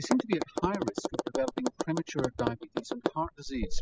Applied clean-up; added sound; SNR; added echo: classical method spectral subtraction.